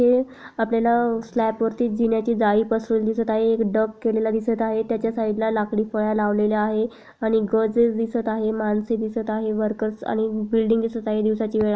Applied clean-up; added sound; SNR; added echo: none; none; none; none.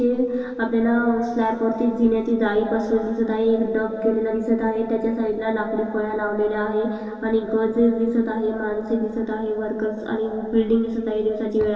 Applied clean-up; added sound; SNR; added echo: none; none; none; reverberation time 2.7 s.